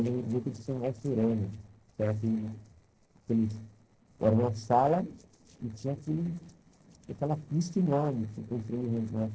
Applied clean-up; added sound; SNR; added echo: neural separator model SepFormer DNS4.